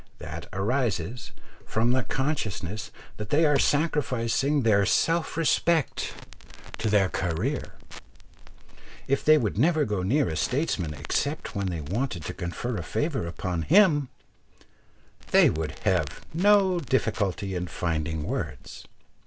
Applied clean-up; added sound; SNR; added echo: none; Crackle; 12 dB; none.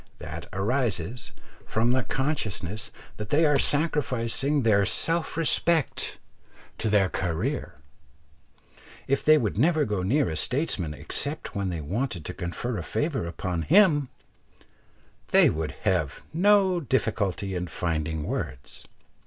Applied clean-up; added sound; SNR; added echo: none; none; none; none.